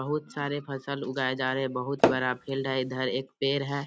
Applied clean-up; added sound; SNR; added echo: none; Tap / Hammer; -1 dB; none.